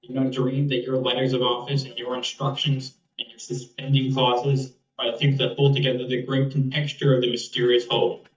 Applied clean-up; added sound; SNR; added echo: neural mask model DeepFilterNet 3.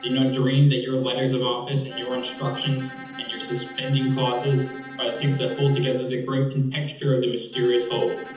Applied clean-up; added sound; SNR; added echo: none; Bowed string instrument; 17 dB; reverberation time 0.8 s.